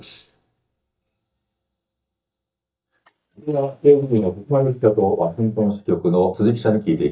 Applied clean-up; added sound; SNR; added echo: neural mask model DeepFilterNet 3.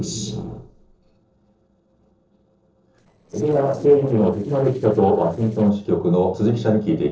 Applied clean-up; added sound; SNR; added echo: neural separator model SepFormer DNS4.